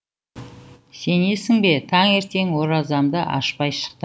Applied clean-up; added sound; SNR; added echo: none; none; none; none.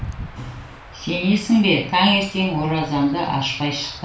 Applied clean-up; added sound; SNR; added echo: none; Stream / Chirp, tweet / Wind; 16 dB; reverberation time 0.3 s.